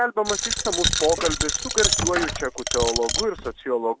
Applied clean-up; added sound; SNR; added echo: none; Coin (dropping); 0 dB; none.